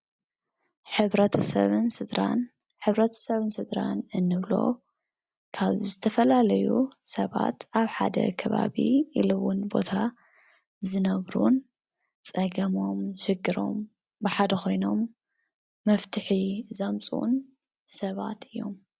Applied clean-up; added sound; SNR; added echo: none; none; none; none.